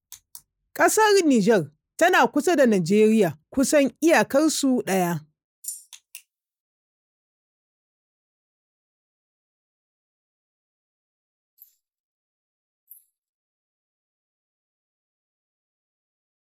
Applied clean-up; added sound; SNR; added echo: neural mask model Resemble Enhance denoiser.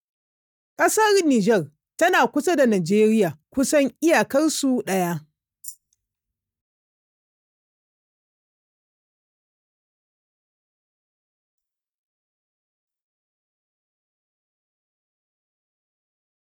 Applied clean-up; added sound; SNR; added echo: neural mask model DeepFilterNet 3.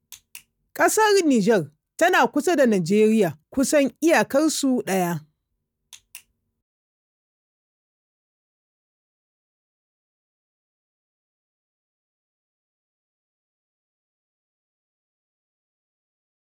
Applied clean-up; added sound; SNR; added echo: none; none; none; none.